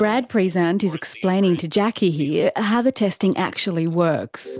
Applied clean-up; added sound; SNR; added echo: none; none; none; none.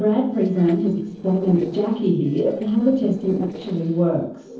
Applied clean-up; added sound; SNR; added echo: neural separator model SepFormer DNS4.